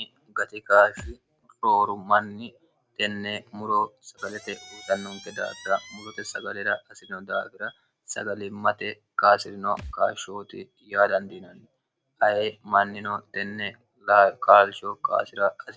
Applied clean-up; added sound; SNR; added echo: none; Thump, thud + Squeak; 20 dB; none.